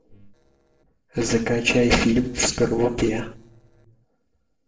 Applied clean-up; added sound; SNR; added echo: neural separator model SepFormer DNS4.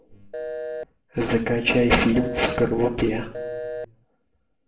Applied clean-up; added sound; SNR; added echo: none; Telephone; 9 dB; reverberation time 0.7 s.